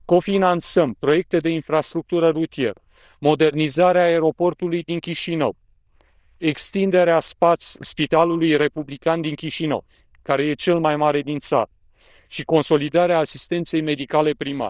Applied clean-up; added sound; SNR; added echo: neural diffusion model UNIVERSE++.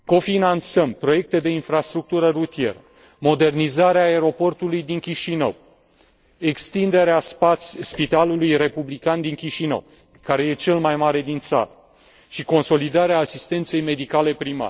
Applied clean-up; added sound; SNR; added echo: neural separator model SepFormer DNS4.